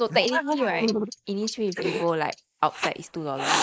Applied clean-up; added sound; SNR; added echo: neural mask model Resemble Enhance denoiser.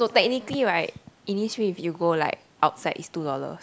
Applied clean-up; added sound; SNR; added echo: none; none; none; none.